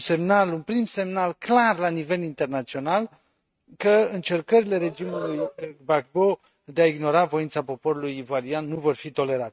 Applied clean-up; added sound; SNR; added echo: neural mask model RNNoise.